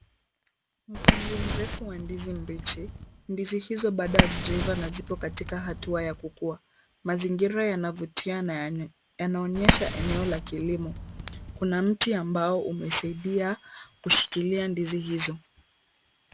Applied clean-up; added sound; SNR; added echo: none; Fire; -1 dB; none.